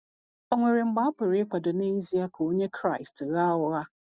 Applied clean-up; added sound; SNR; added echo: none; none; none; none.